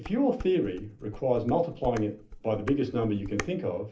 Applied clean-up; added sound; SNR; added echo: none; Dishes, pots, and pans; 14 dB; reverberation time 0.3 s.